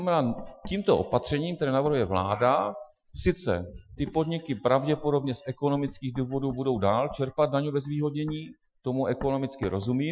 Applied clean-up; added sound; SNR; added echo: classical method Wiener filter.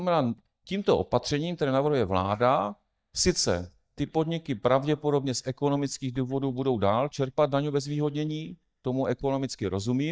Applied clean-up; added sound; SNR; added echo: neural mask model DeepFilterNet 3.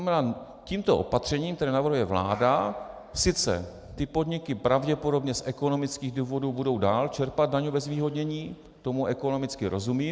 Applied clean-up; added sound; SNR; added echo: none; none; none; none.